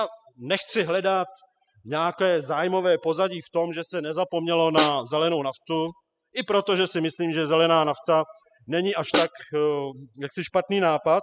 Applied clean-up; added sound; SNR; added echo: classical method spectral subtraction.